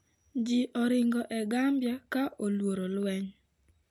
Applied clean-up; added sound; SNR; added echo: none; none; none; none.